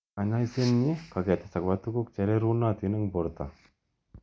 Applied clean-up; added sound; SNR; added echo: none; none; none; none.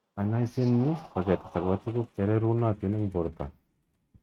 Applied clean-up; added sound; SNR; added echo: neural mask model RNNoise.